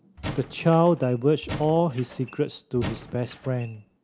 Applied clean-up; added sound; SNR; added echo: none; Squeak / Wood; 14 dB; none.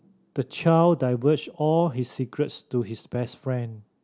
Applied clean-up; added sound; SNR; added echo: none; none; none; none.